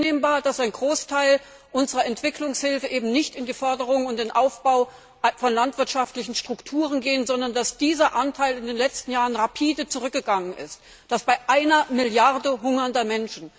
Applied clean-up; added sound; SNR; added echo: none; none; none; none.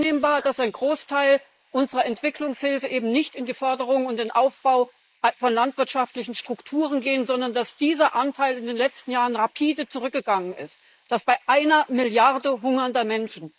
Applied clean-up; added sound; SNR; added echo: neural mask model Resemble Enhance denoiser.